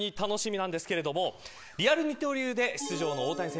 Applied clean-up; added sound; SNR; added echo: none; Zipper (clothing); 19 dB; none.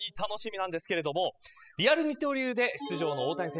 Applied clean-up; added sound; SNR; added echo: classical method spectral subtraction.